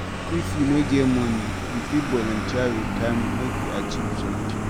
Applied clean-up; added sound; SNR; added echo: none; Vehicle; 2 dB; none.